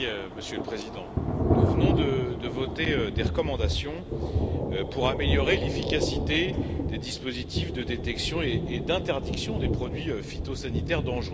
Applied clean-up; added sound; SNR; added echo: none; Thunder; -3 dB; none.